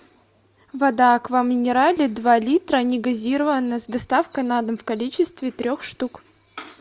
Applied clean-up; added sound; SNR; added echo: none; none; none; none.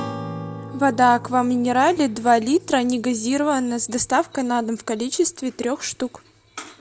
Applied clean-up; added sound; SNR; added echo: none; Acoustic guitar / Strum; 16 dB; none.